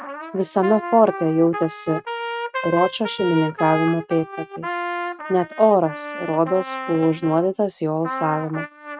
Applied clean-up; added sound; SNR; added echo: neural mask model RNNoise.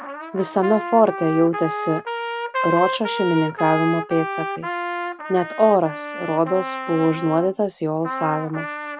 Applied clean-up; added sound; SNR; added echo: none; Trumpet; 7 dB; none.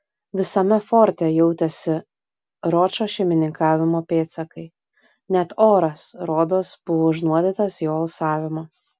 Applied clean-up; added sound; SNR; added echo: none; none; none; none.